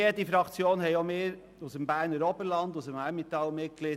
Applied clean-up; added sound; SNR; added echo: none; none; none; none.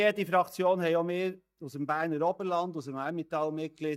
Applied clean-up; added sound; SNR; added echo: neural mask model DeepFilterNet 3.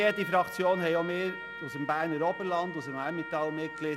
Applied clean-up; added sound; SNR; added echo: none; Trumpet; 10 dB; none.